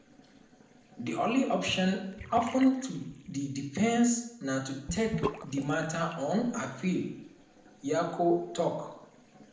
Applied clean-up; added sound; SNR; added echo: none; Bathtub (filling or washing) / Sink (filling or washing); 14 dB; reverberation time 0.7 s.